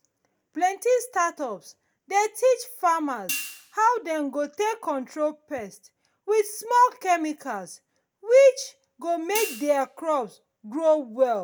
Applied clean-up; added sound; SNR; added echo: none; Hi-hat; 13 dB; none.